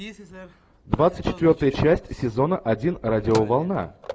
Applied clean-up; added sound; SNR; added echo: none; Telephone; 17 dB; none.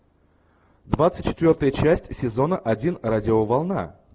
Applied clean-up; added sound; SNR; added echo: none; none; none; none.